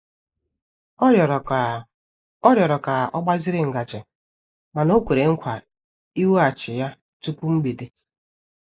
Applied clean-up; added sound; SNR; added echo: neural mask model Resemble Enhance denoiser.